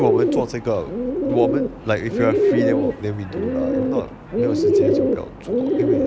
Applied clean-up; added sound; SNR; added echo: none; Bird; -5 dB; none.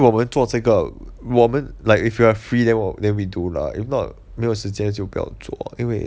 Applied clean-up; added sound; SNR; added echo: none; none; none; none.